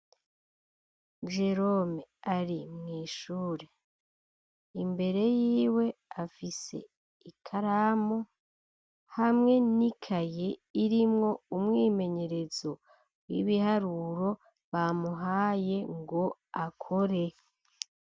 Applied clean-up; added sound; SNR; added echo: none; none; none; none.